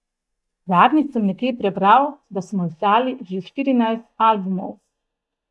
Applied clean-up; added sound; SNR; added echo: neural mask model DeepFilterNet 3.